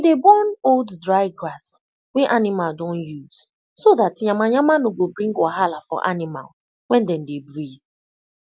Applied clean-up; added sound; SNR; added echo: none; none; none; none.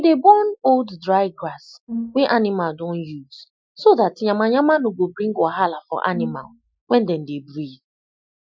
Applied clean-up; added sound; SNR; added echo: classical method Wiener filter.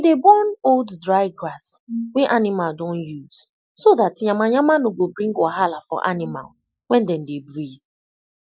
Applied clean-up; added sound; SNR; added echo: neural mask model Resemble Enhance denoiser.